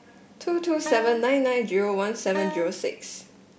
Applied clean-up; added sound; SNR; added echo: none; Wind instrument, woodwind instrument; 11 dB; none.